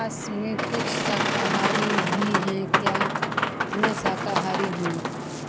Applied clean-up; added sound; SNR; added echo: none; Boat, Water vehicle; -4 dB; none.